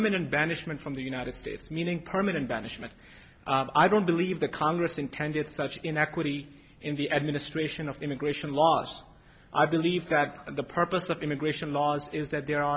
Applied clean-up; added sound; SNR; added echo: none; none; none; none.